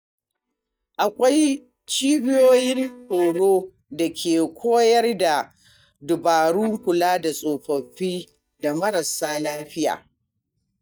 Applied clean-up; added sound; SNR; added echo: neural mask model DeepFilterNet 3.